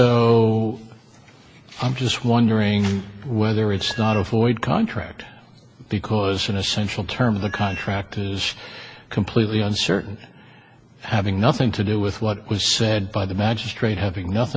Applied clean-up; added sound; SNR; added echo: none; Meow; 16 dB; none.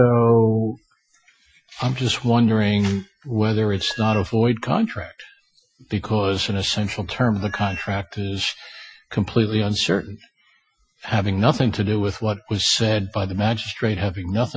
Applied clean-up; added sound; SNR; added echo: classical method Wiener filter.